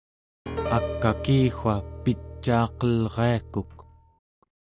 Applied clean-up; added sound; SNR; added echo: none; Piano; 8 dB; none.